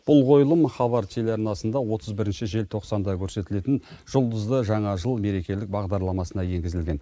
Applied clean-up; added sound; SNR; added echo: neural mask model Resemble Enhance denoiser.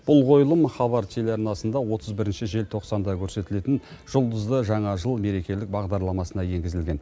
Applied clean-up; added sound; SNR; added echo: none; none; none; none.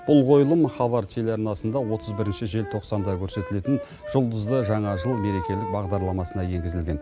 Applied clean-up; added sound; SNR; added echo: none; Wind instrument, woodwind instrument; 14 dB; none.